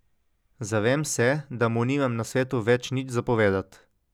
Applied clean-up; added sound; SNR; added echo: none; none; none; none.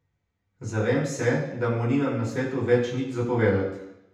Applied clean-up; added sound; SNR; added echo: none; none; none; reverberation time 0.8 s.